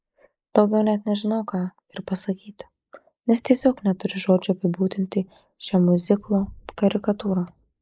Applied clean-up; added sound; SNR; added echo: neural mask model Resemble Enhance denoiser.